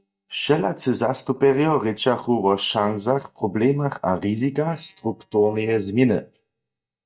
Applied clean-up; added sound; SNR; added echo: neural mask model DeepFilterNet 3.